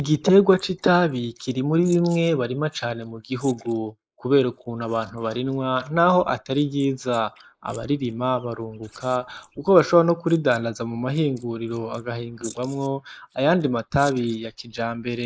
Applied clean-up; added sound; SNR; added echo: neural mask model Resemble Enhance denoiser.